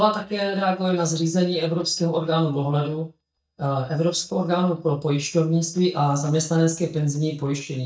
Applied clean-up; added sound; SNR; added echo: neural mask model DeepFilterNet 3.